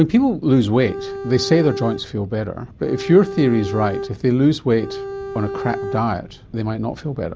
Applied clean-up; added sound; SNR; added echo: none; Bowed string instrument; 10 dB; none.